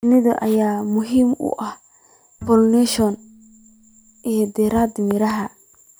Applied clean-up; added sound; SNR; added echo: none; Bowed string instrument; 20 dB; none.